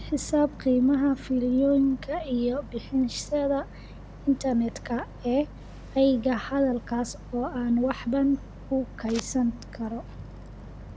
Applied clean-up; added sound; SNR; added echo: none; Boat, Water vehicle; 15 dB; none.